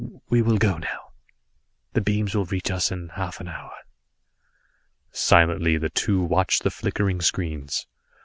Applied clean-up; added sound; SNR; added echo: none; none; none; none.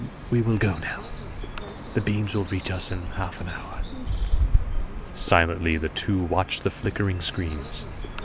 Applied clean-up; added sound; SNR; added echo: none; Bird; 2 dB; none.